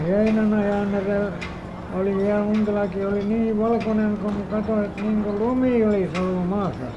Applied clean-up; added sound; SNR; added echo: none; Ocean; 11 dB; none.